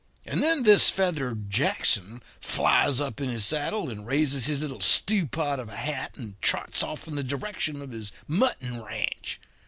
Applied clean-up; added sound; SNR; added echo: none; none; none; none.